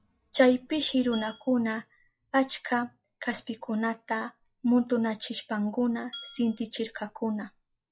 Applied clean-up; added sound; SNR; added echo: classical method log-MMSE.